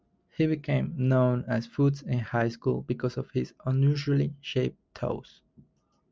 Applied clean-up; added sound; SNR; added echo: none; none; none; none.